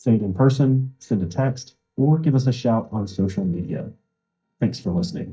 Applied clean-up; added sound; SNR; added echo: neural mask model DeepFilterNet 3.